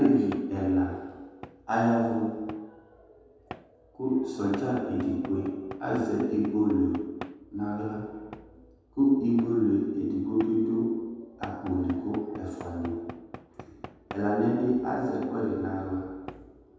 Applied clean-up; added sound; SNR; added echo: none; Knock / Wood; 19 dB; reverberation time 1.2 s.